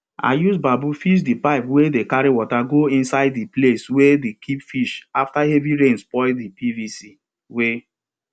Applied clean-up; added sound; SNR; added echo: none; none; none; none.